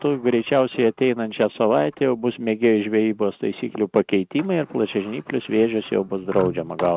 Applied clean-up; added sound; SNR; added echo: neural mask model RNNoise.